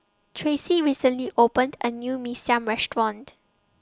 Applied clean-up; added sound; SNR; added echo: none; none; none; none.